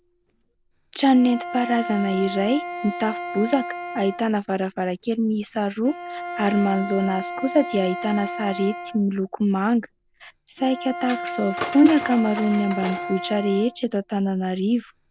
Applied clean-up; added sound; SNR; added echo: none; Tools + Bowed string instrument; 10 dB; none.